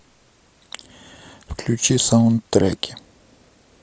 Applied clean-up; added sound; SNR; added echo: none; none; none; none.